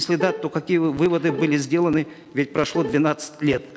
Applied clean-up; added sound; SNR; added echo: none; Bowed string instrument; 13 dB; none.